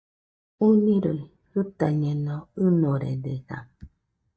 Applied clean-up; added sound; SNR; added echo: neural mask model DeepFilterNet 3.